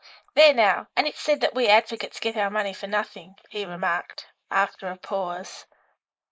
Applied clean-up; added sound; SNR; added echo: neural mask model Resemble Enhance denoiser.